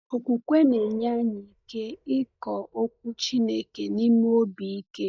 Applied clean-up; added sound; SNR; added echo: neural mask model DeepFilterNet 3.